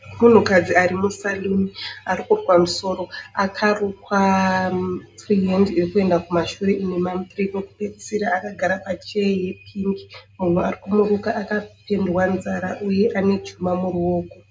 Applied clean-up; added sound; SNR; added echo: none; none; none; reverberation time 0.2 s.